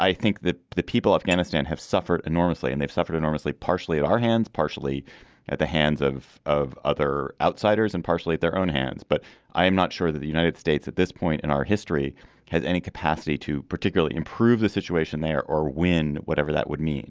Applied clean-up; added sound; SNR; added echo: neural mask model DeepFilterNet 3.